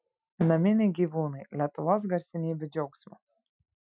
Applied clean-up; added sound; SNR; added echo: classical method Wiener filter.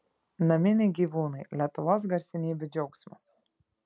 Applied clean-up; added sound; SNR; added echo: none; none; none; none.